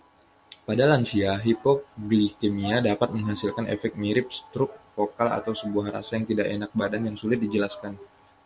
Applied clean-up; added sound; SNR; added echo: none; none; none; none.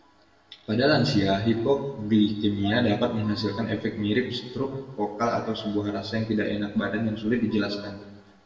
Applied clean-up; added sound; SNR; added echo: none; none; none; reverberation time 0.9 s.